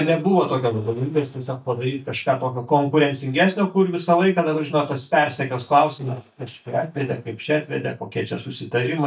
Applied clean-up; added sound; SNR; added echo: neural mask model DeepFilterNet 3.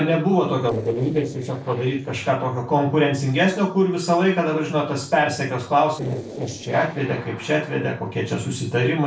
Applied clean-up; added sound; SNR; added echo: neural separator model SepFormer DNS4.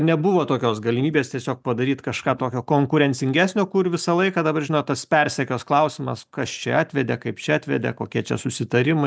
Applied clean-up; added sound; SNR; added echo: none; none; none; none.